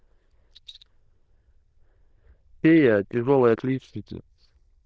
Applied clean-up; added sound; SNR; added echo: neural diffusion model UNIVERSE++.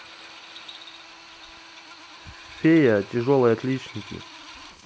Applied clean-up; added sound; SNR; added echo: none; Drill; 18 dB; none.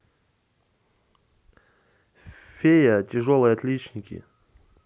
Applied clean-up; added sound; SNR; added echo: none; none; none; none.